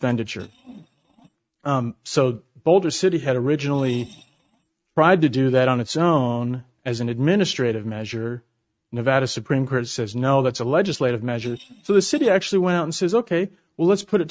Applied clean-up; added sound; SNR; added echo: neural mask model RNNoise.